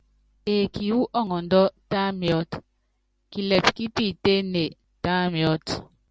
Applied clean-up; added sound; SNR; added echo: none; none; none; none.